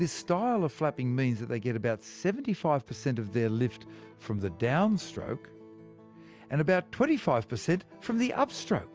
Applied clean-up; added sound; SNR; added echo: none; none; none; none.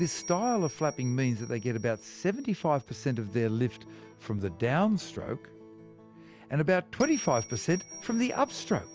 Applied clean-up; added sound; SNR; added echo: none; Bell; 18 dB; none.